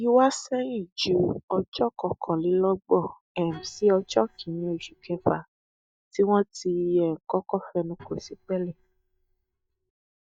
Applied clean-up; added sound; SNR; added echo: neural mask model DeepFilterNet 3.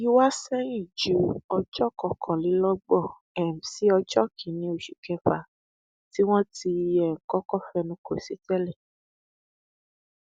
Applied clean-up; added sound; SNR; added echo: none; none; none; none.